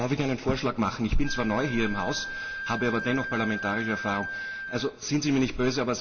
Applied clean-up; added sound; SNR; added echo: none; Wind instrument, woodwind instrument; 10 dB; reverberation time 0.3 s.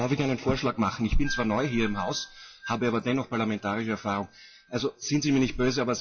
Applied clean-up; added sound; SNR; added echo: classical method WPE with log-MMSE.